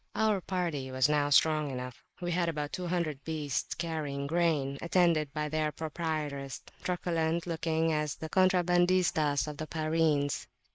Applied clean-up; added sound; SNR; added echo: neural mask model Resemble Enhance denoiser.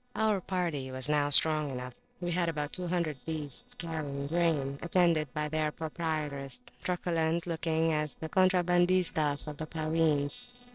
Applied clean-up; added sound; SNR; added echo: neural separator model SepFormer DNS4.